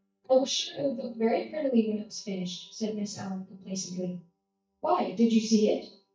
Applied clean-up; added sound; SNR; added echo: neural mask model DeepFilterNet 3.